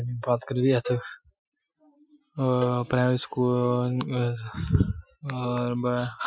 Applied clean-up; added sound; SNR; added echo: classical method Wiener filter.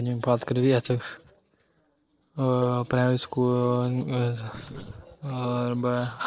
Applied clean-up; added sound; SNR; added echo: neural separator model SepFormer DNS4.